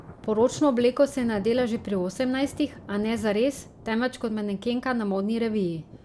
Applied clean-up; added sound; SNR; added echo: none; Thunder; 19 dB; none.